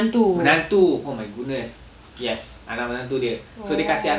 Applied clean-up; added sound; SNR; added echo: none; none; none; none.